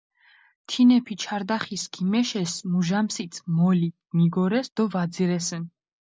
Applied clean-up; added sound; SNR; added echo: none; none; none; none.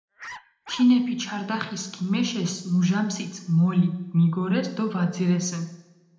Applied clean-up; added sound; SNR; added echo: none; Bark; 18 dB; reverberation time 0.8 s.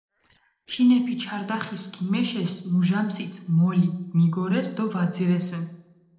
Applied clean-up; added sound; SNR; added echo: neural separator model SepFormer DNS4.